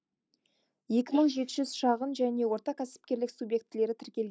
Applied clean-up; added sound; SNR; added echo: neural mask model Resemble Enhance denoiser.